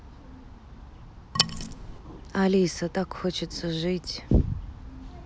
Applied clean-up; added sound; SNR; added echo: none; Wood; 1 dB; none.